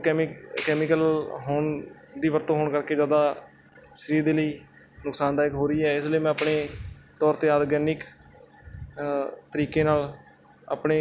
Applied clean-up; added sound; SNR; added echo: none; Clapping; 13 dB; none.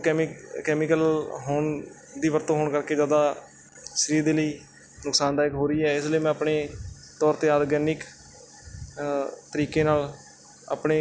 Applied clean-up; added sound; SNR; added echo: none; none; none; none.